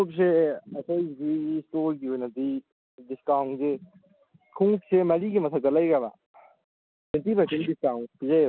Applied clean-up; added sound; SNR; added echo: none; none; none; none.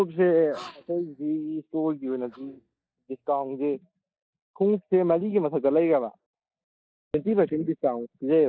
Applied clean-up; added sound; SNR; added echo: neural mask model DeepFilterNet 3.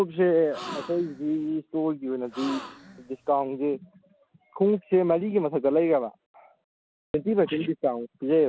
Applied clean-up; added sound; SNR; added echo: none; Gasp; 14 dB; none.